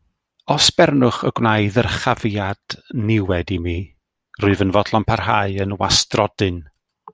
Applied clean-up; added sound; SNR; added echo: none; none; none; none.